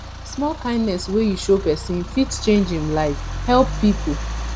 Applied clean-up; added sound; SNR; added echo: none; Idling / Engine starting / Accelerating, revving, vroom / Car; 8 dB; none.